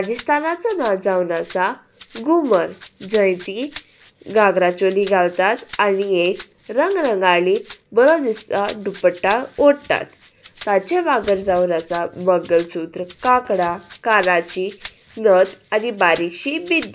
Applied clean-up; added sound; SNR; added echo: none; Rattle (instrument); 16 dB; none.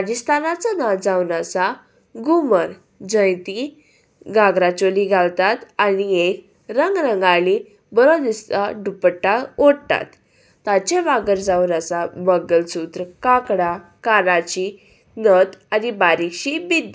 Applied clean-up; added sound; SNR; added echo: none; none; none; none.